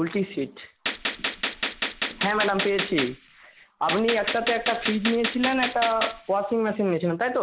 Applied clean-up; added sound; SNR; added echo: none; Gunshot, gunfire; 5 dB; none.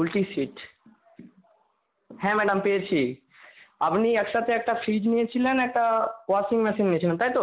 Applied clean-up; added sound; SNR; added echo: none; none; none; none.